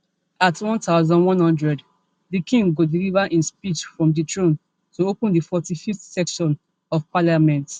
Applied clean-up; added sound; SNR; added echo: none; none; none; none.